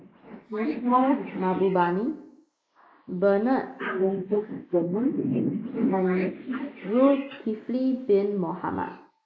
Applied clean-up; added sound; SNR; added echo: neural mask model Resemble Enhance denoiser.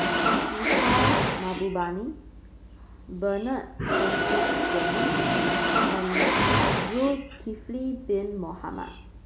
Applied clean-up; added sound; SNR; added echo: none; Mechanisms; -5 dB; none.